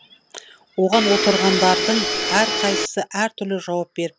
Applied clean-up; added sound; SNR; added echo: none; Domestic sounds, home sounds; 0 dB; none.